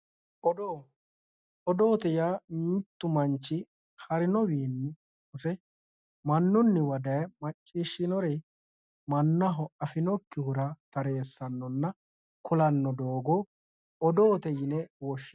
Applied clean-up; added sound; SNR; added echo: none; none; none; none.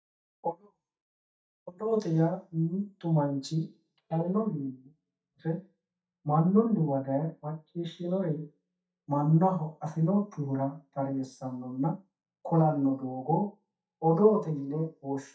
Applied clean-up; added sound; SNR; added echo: neural mask model DeepFilterNet 3.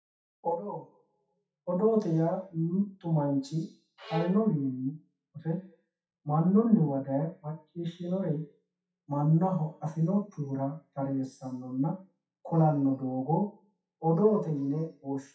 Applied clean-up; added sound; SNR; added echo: classical method WPE with log-MMSE.